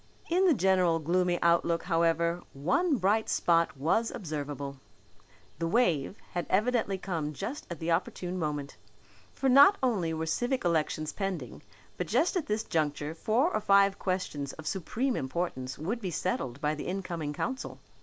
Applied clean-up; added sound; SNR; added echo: none; none; none; none.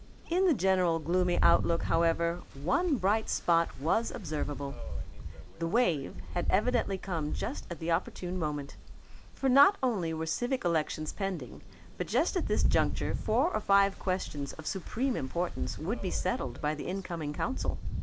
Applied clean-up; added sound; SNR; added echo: none; Rain; 4 dB; none.